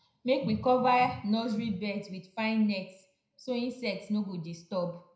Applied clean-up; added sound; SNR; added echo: none; none; none; reverberation time 0.5 s.